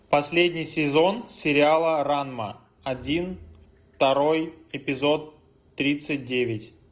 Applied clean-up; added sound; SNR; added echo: none; none; none; none.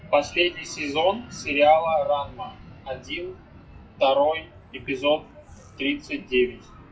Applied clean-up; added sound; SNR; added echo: classical method WPE with log-MMSE.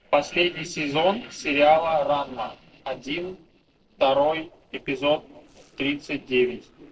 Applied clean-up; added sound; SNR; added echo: neural separator model SepFormer DNS4.